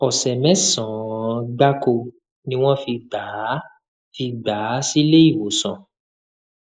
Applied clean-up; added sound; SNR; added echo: neural mask model Resemble Enhance denoiser.